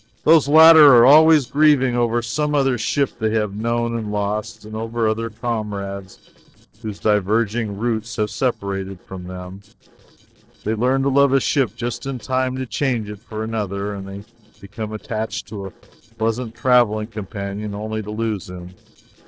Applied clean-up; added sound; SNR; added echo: neural separator model SepFormer DNS4.